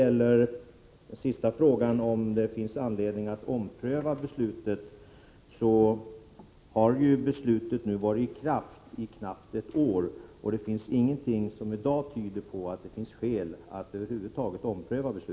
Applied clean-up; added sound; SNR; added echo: none; none; none; none.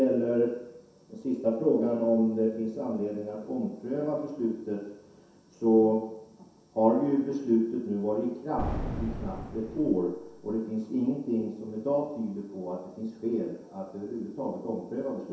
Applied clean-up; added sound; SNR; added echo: none; Boom; 6 dB; reverberation time 0.7 s.